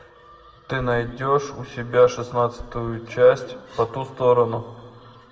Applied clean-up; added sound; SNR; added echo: none; Run; 17 dB; reverberation time 1.2 s.